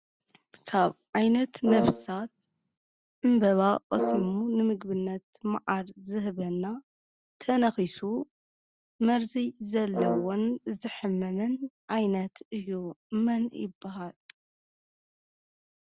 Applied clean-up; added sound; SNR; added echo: none; Brass instrument; 4 dB; none.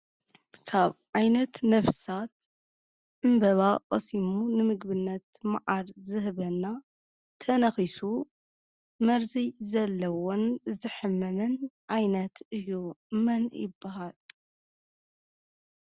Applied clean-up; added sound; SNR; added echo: none; none; none; none.